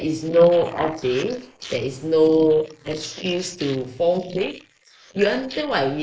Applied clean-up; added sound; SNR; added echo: neural mask model Resemble Enhance denoiser.